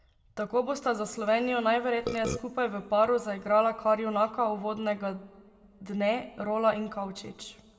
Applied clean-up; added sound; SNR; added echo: none; Burping, eructation; 4 dB; reverberation time 1.1 s.